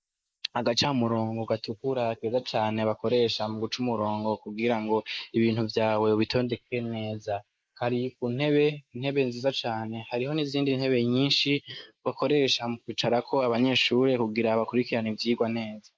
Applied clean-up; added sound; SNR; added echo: neural mask model Resemble Enhance denoiser.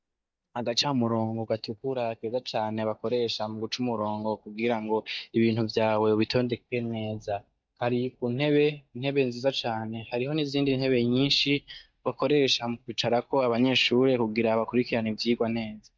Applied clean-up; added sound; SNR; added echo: neural mask model DeepFilterNet 3.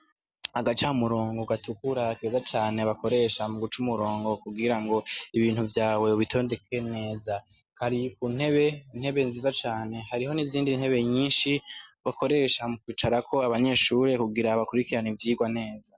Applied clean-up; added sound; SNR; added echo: none; none; none; none.